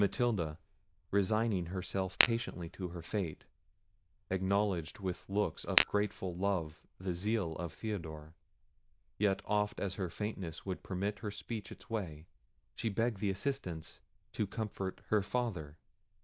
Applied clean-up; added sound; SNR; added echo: neural diffusion model UNIVERSE++.